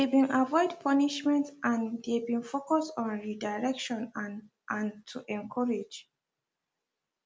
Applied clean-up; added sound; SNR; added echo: none; none; none; none.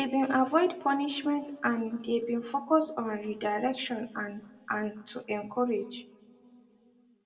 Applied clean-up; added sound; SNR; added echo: none; none; none; reverberation time 1.2 s.